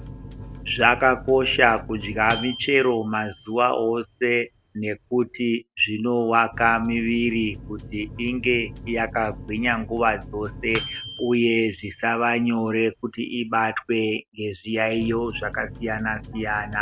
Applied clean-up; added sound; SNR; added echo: none; Microwave oven; 15 dB; none.